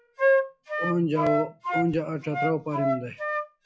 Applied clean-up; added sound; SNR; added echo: classical method log-MMSE.